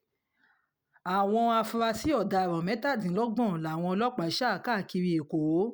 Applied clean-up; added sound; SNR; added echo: none; none; none; none.